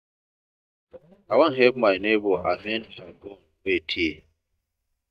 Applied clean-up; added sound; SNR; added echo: neural mask model DeepFilterNet 3.